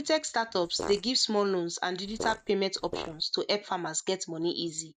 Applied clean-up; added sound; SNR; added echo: neural mask model RNNoise.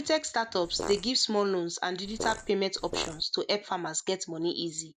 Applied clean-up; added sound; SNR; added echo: none; Fart; 7 dB; none.